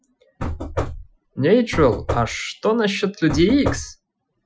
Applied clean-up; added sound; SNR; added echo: classical method Wiener filter.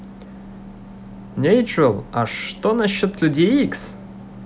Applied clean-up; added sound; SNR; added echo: none; none; none; none.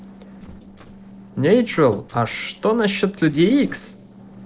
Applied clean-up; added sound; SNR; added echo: neural separator model SepFormer DNS4.